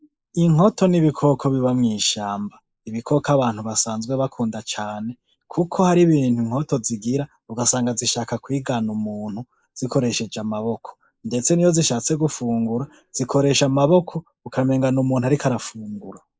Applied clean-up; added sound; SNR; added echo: neural mask model Resemble Enhance denoiser.